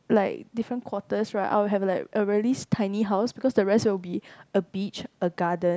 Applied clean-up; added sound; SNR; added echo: none; none; none; none.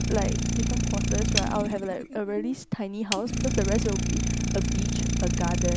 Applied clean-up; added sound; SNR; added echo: none; Idling; -4 dB; none.